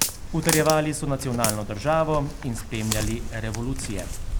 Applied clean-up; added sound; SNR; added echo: none; Walk, footsteps; 4 dB; none.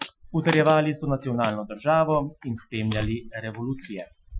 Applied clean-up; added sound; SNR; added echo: classical method Wiener filter.